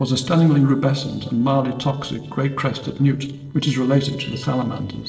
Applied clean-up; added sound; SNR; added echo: neural separator model SepFormer DNS4.